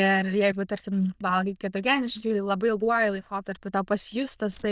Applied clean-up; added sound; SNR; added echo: neural diffusion model UNIVERSE++.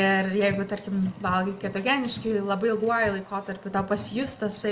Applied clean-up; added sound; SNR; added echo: none; Car; 19 dB; none.